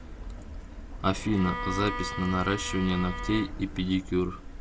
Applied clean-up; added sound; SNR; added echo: none; Bowed string instrument; 9 dB; none.